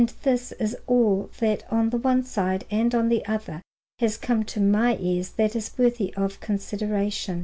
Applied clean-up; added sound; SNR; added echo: none; none; none; none.